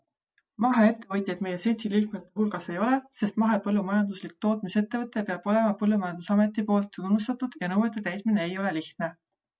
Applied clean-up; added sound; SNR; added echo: none; none; none; none.